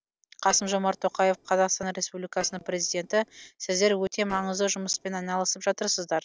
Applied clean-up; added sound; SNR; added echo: neural separator model SepFormer DNS4.